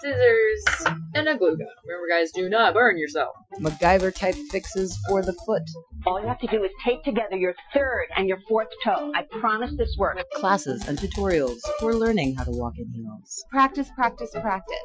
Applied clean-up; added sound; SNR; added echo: classical method Wiener filter.